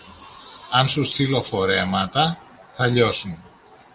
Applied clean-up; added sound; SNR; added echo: none; none; none; none.